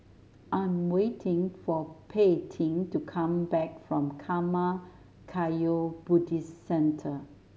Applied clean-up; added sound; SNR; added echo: none; none; none; none.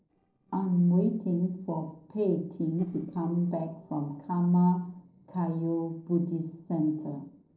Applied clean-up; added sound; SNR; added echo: neural separator model SepFormer DNS4.